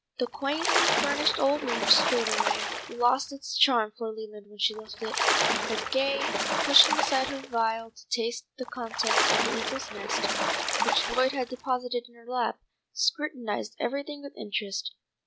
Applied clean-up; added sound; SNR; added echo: none; Splash, splatter; 0 dB; none.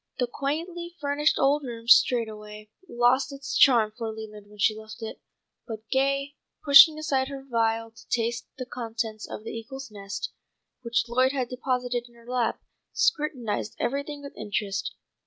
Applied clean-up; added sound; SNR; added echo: none; none; none; none.